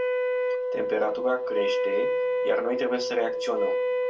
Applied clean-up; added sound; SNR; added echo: none; Wind instrument, woodwind instrument; -4 dB; reverberation time 0.2 s.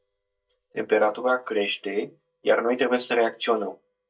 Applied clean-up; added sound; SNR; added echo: neural mask model DeepFilterNet 3.